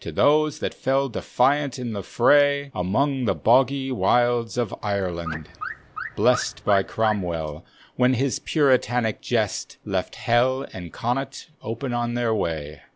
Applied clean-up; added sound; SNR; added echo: none; Alarm / Car; 11 dB; none.